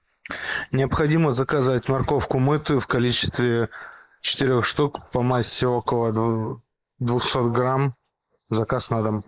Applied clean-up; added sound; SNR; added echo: neural mask model Resemble Enhance denoiser.